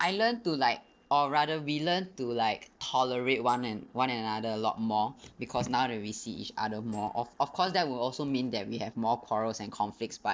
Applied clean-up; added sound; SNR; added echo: neural separator model SepFormer DNS4.